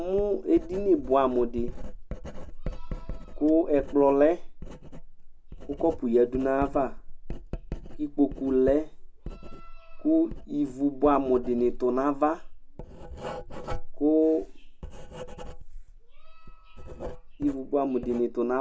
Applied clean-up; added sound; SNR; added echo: none; Writing; 9 dB; none.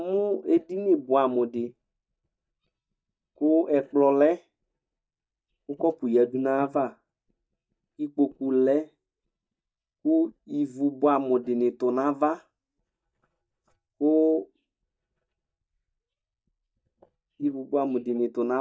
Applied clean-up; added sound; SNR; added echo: neural mask model DeepFilterNet 3.